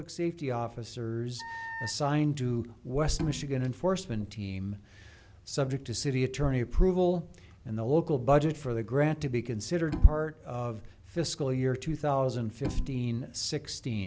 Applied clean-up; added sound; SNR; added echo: none; Bowed string instrument + Wind instrument, woodwind instrument; 13 dB; none.